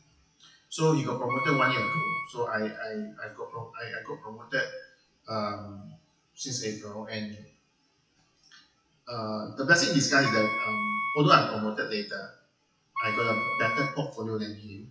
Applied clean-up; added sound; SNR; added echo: classical method WPE with log-MMSE.